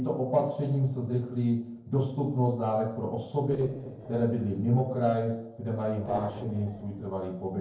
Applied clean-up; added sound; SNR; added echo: neural separator model SepFormer DNS4.